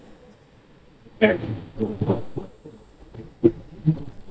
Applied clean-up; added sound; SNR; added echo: neural mask model DeepFilterNet 3.